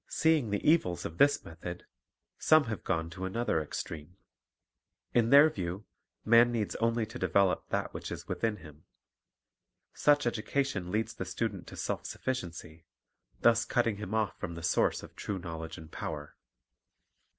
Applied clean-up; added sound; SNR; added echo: none; none; none; none.